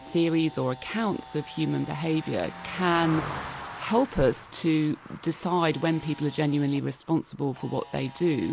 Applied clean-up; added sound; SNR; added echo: none; Car passing by + Camera; 15 dB; none.